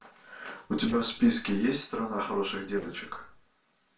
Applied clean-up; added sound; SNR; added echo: neural separator model SepFormer DNS4.